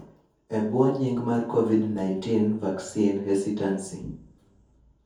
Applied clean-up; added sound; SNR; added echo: none; none; none; reverberation time 0.6 s.